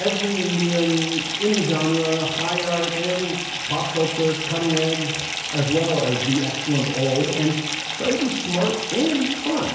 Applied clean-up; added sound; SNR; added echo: none; Fill (with liquid) / Bathtub (filling or washing); 4 dB; reverberation time 1.0 s.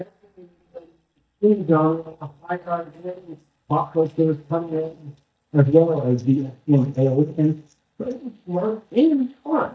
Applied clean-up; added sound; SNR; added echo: neural mask model DeepFilterNet 3.